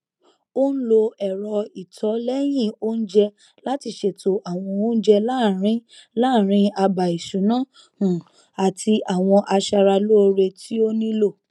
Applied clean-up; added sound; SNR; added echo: none; none; none; none.